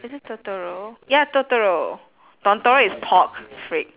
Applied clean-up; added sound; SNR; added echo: none; none; none; none.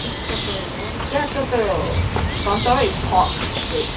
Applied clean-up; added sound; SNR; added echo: none; Bird; 1 dB; reverberation time 0.3 s.